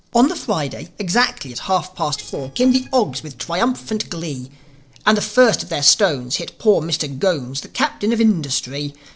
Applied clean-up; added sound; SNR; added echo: neural separator model SepFormer DNS4.